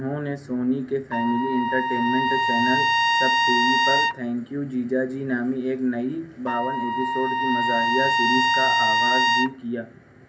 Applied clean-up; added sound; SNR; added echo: none; Trumpet; -5 dB; reverberation time 0.3 s.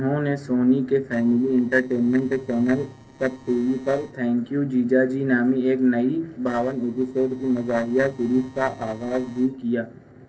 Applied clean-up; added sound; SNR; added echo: neural separator model SepFormer DNS4.